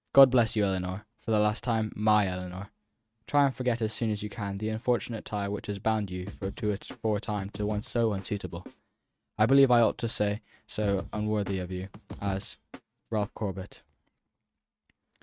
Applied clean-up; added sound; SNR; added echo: neural mask model RNNoise.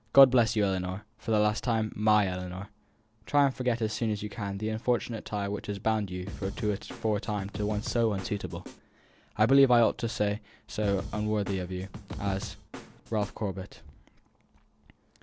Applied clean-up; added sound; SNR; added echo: none; Snare drum / Drum kit; 11 dB; none.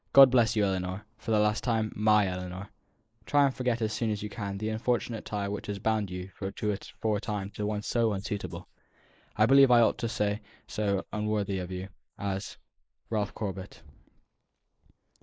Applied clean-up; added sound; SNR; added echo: neural mask model Resemble Enhance denoiser.